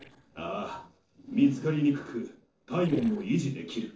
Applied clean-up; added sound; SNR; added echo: neural separator model SepFormer DNS4.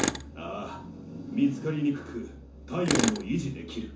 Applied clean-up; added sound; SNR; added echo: none; Tools; 4 dB; reverberation time 0.9 s.